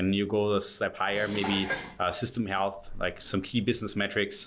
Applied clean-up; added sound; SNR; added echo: none; Dishes, pots, and pans; 11 dB; none.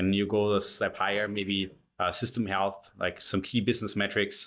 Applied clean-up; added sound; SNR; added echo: neural mask model DeepFilterNet 3.